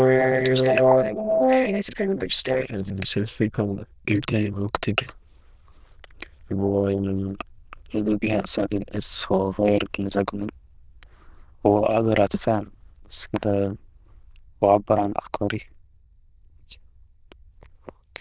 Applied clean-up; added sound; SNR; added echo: neural diffusion model UNIVERSE++.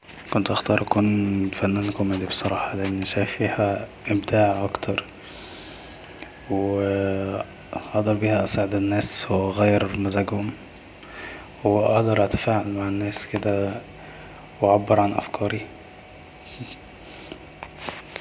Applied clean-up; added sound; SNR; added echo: none; none; none; none.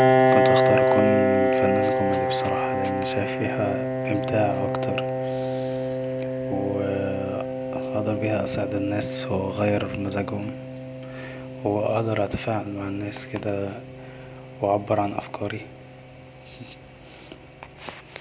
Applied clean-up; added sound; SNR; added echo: none; Piano; -3 dB; none.